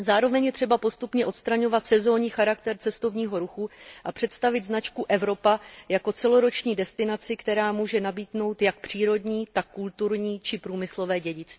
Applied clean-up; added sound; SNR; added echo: none; none; none; none.